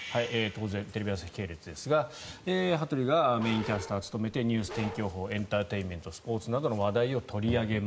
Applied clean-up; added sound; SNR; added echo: none; Bark; 12 dB; none.